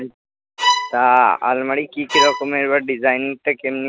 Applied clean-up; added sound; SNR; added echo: none; Bowed string instrument; 3 dB; none.